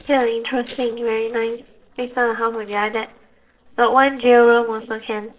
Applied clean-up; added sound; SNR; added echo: neural separator model SepFormer DNS4.